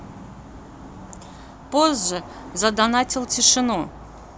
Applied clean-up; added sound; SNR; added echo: none; none; none; none.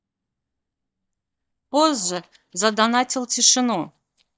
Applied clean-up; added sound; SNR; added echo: neural mask model DeepFilterNet 3.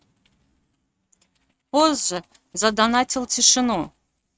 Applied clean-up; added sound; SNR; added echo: neural mask model RNNoise.